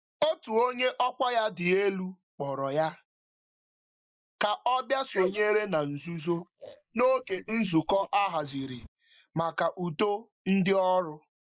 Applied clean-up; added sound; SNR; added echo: neural mask model Resemble Enhance denoiser.